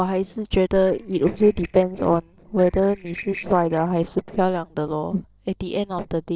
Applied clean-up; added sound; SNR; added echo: neural separator model SepFormer DNS4.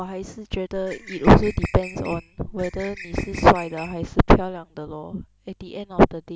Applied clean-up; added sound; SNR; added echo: none; Bird; 18 dB; none.